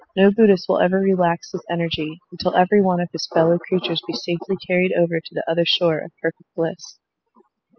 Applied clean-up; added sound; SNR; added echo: classical method spectral subtraction.